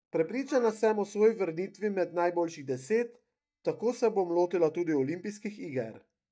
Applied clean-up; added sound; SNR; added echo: neural mask model DeepFilterNet 3.